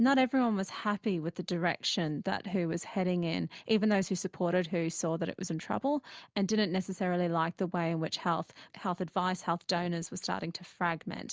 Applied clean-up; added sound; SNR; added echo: none; none; none; none.